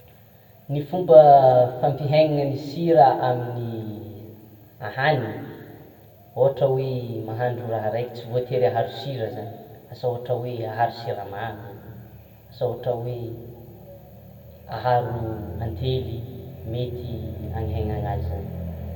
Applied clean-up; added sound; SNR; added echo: none; none; none; reverberation time 1.3 s.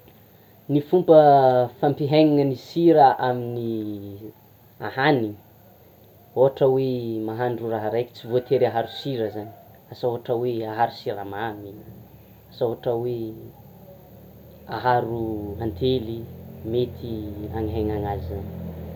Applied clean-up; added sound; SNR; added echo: none; none; none; none.